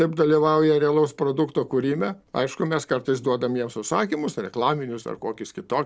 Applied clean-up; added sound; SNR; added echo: none; none; none; none.